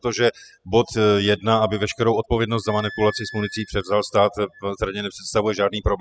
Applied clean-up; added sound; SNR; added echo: classical method spectral subtraction.